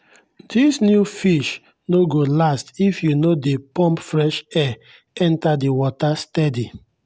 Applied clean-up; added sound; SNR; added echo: none; none; none; none.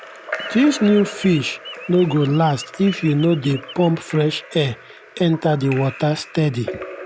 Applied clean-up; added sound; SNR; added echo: none; Chirp, tweet + Drip / Trickle, dribble / Splash, splatter; 15 dB; none.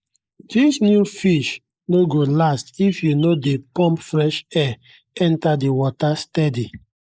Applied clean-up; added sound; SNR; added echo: neural mask model Resemble Enhance denoiser.